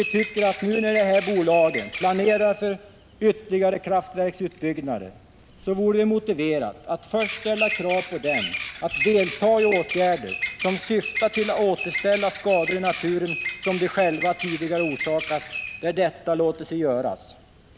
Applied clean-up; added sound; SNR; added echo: none; Bird vocalization, bird call, bird song; 9 dB; none.